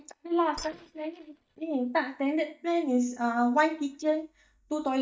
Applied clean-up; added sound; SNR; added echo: neural mask model DeepFilterNet 3.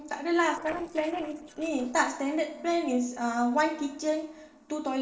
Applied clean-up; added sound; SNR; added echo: neural separator model SepFormer DNS4.